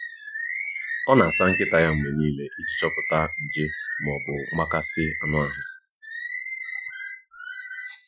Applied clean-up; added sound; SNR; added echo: classical method Wiener filter.